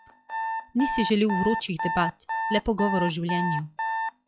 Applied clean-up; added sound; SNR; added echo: classical method log-MMSE.